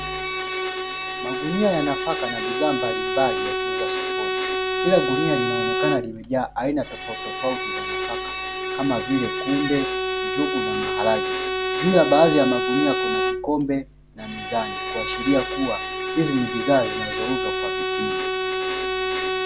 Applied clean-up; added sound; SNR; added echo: none; Bowed string instrument; 1 dB; none.